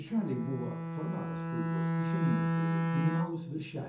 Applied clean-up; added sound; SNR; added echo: none; Bowed string instrument; -4 dB; reverberation time 0.5 s.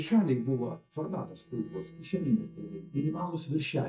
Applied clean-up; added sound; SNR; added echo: neural mask model DeepFilterNet 3.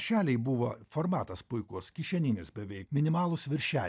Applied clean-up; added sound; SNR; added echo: none; none; none; none.